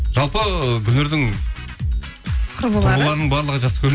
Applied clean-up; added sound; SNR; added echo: none; none; none; none.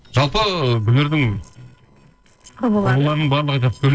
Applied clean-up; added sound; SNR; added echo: neural separator model SepFormer DNS4.